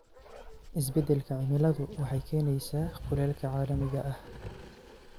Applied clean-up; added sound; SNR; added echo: none; Bark; 16 dB; none.